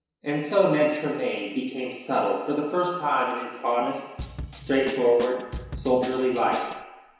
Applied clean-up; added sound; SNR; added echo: none; Drum kit; 12 dB; reverberation time 1.0 s.